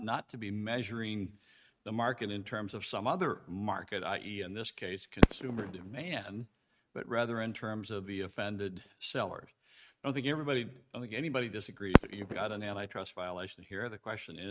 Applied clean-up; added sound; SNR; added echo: neural mask model RNNoise.